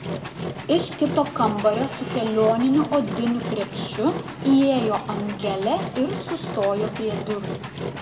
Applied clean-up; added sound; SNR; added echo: none; Engine; 8 dB; reverberation time 1.5 s.